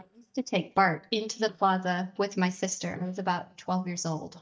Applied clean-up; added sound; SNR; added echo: neural mask model DeepFilterNet 3.